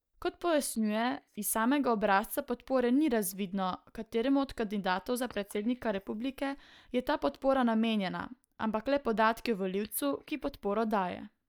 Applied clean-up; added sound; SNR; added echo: neural mask model DeepFilterNet 3.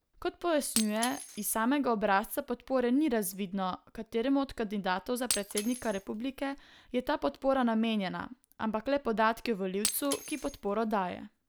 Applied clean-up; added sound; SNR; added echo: none; Shatter; 13 dB; none.